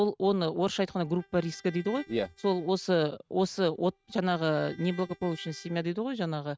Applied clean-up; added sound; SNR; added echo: neural mask model RNNoise.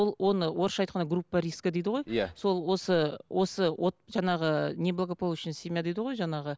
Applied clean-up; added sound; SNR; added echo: none; none; none; none.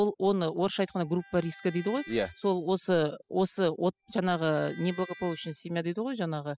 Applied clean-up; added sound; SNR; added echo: classical method spectral subtraction.